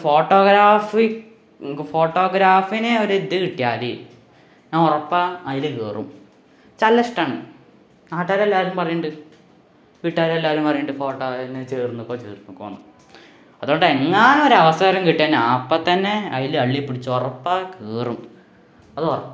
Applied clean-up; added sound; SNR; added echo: none; none; none; none.